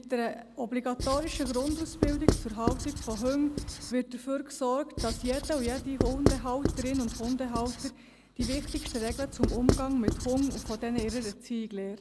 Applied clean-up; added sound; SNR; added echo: none; Writing; 1 dB; none.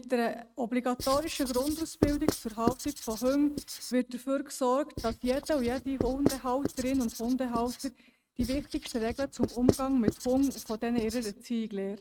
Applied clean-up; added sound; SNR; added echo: neural mask model RNNoise.